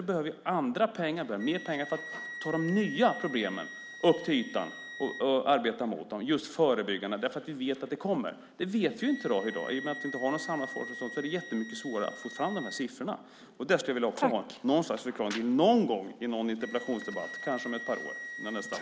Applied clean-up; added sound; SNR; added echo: none; Wind instrument, woodwind instrument; 14 dB; none.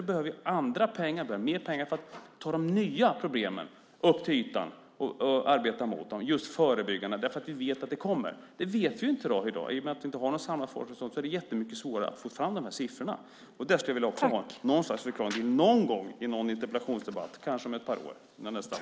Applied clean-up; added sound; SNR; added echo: none; none; none; none.